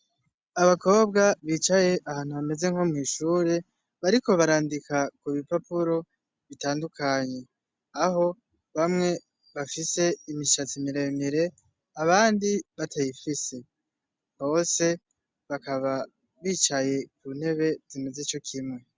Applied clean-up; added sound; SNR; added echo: none; none; none; none.